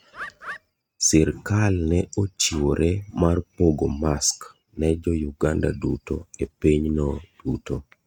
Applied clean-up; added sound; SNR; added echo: neural mask model RNNoise.